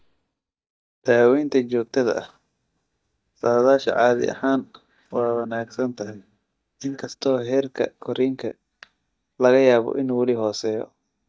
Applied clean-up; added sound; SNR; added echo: neural mask model DeepFilterNet 3.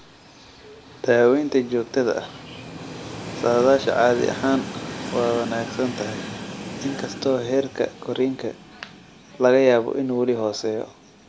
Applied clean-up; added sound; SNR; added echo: none; Train; 13 dB; none.